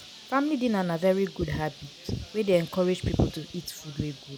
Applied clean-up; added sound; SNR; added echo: none; Bird; 19 dB; none.